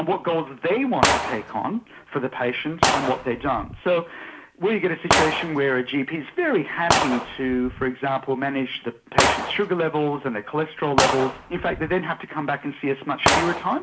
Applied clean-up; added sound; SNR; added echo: none; Gunshot, gunfire; 2 dB; reverberation time 0.3 s.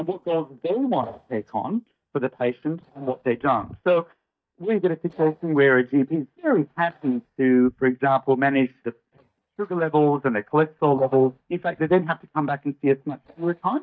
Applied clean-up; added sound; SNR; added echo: neural mask model DeepFilterNet 3.